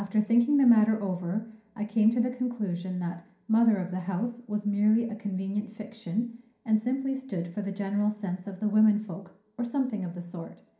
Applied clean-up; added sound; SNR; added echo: none; none; none; reverberation time 0.5 s.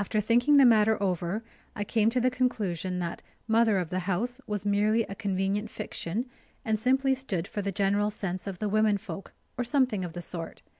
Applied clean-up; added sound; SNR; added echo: none; none; none; none.